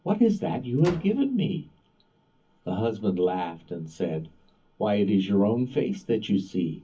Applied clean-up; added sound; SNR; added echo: none; Slam; 19 dB; reverberation time 0.3 s.